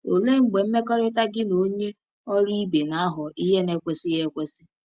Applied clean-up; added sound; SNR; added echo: none; none; none; none.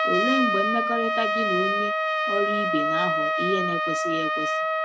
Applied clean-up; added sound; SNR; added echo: none; Trumpet; -5 dB; none.